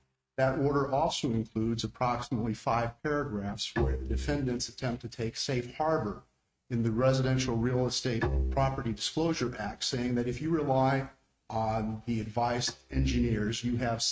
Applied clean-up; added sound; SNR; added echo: neural mask model RNNoise.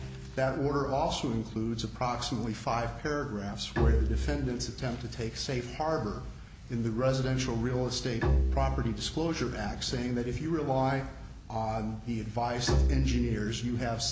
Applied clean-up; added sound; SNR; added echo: none; Bowed string instrument; 4 dB; none.